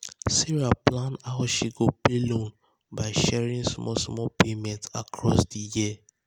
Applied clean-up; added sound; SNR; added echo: none; none; none; none.